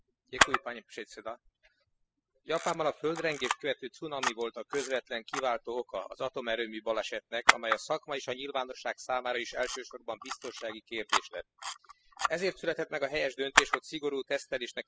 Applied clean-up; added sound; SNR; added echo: classical method spectral subtraction.